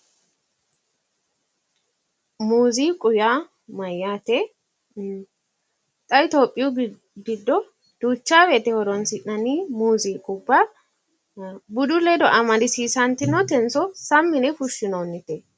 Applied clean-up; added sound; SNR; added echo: none; none; none; none.